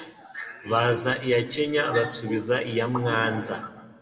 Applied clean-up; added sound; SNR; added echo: none; none; none; reverberation time 1.3 s.